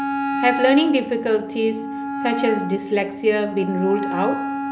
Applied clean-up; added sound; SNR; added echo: none; Wind instrument, woodwind instrument; 5 dB; none.